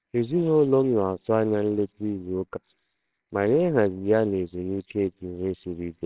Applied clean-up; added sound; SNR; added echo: neural separator model SepFormer WHAMR!.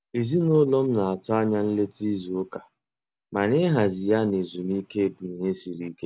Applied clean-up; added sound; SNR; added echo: none; none; none; none.